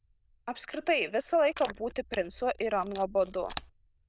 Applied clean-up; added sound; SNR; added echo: neural diffusion model UNIVERSE++.